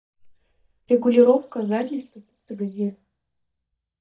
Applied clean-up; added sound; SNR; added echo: neural mask model DeepFilterNet 3.